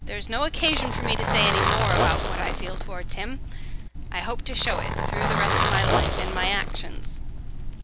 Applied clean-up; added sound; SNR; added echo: none; Zipper (clothing); -4 dB; none.